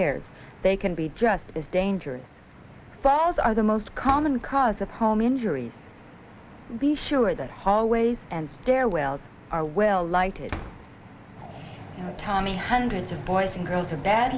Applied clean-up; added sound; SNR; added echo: none; Slam; 18 dB; none.